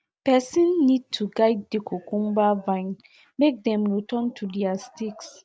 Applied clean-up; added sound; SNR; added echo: none; none; none; none.